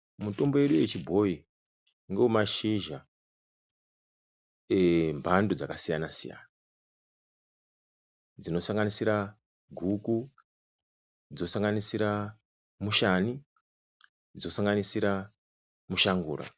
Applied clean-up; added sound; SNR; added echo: none; none; none; none.